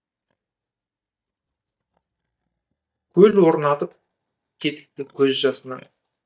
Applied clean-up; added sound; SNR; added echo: neural mask model DeepFilterNet 3.